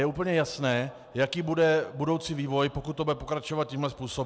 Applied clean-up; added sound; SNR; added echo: none; none; none; none.